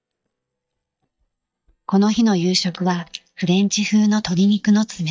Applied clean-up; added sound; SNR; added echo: neural mask model DeepFilterNet 3.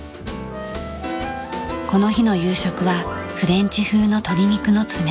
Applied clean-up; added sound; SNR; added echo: none; none; none; none.